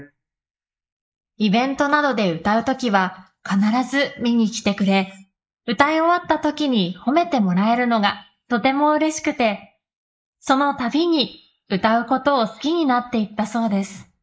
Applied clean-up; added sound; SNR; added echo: neural mask model Resemble Enhance denoiser.